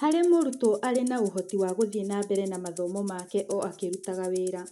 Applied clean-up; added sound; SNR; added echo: none; Rattle (instrument); 19 dB; none.